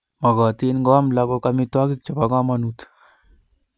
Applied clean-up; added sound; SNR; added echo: none; none; none; none.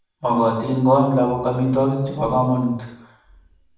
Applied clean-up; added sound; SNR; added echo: none; none; none; reverberation time 0.7 s.